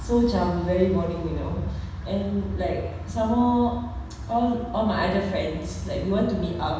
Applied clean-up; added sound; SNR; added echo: none; none; none; reverberation time 1.1 s.